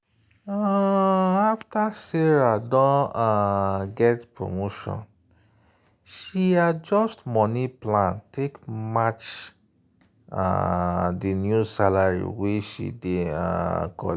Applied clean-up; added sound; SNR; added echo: none; none; none; none.